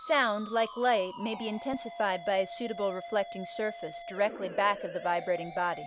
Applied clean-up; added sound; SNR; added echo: none; Musical instrument; 12 dB; none.